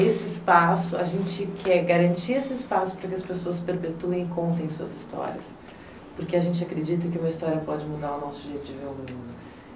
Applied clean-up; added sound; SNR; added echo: none; none; none; none.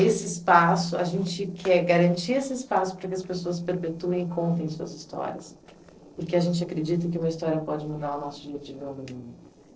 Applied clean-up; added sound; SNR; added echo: neural separator model SepFormer DNS4.